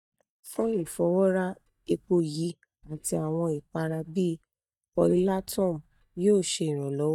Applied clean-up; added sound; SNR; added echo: neural mask model DeepFilterNet 3.